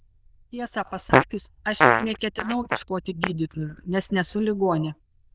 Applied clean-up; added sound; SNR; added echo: neural diffusion model UNIVERSE++.